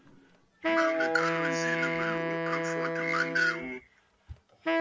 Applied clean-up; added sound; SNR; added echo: none; Wind instrument, woodwind instrument; -2 dB; none.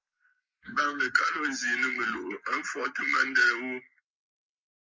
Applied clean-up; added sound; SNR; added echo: neural mask model Resemble Enhance denoiser.